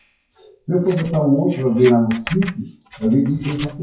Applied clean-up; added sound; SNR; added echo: classical method WPE with log-MMSE.